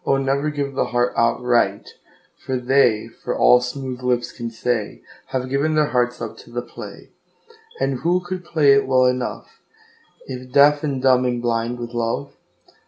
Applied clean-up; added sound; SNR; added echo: none; none; none; none.